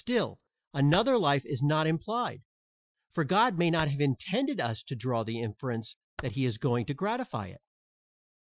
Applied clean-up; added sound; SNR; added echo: classical method Wiener filter.